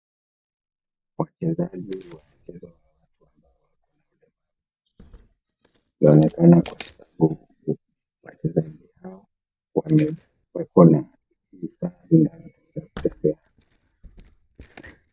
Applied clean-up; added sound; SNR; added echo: neural mask model DeepFilterNet 3.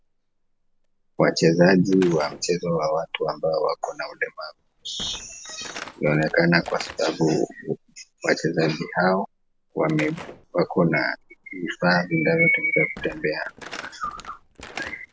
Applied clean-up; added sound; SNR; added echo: none; Slam / Wood; 20 dB; none.